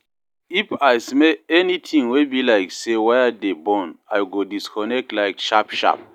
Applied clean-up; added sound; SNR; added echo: none; none; none; none.